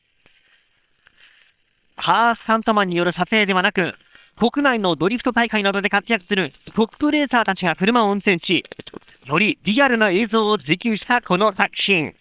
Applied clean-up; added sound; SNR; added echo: neural separator model SepFormer WHAM!.